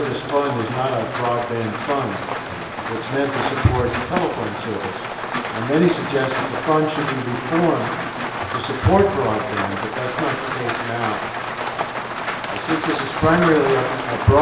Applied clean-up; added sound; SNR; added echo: none; Rain; 4 dB; reverberation time 1.4 s.